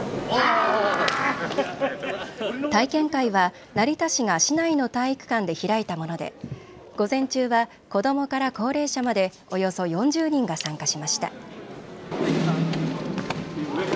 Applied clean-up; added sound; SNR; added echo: none; none; none; none.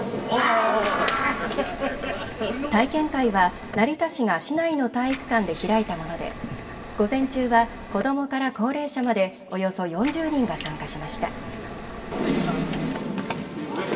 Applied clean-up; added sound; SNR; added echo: none; Liquid; 12 dB; reverberation time 1.5 s.